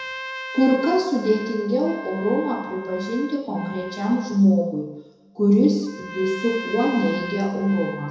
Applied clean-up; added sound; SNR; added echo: none; Trumpet; 14 dB; reverberation time 1.0 s.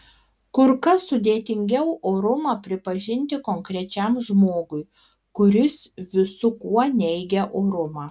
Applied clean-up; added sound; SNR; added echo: none; none; none; none.